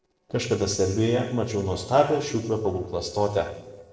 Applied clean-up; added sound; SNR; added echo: neural separator model SepFormer DNS4.